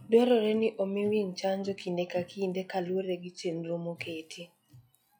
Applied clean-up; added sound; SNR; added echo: classical method log-MMSE.